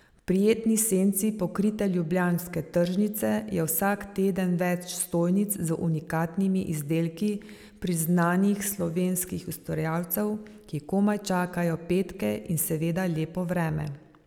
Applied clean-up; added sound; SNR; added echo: none; none; none; none.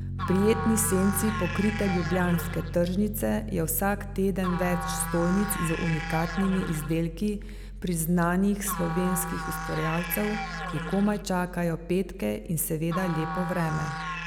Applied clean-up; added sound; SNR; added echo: none; Musical instrument + Piano; 6 dB; none.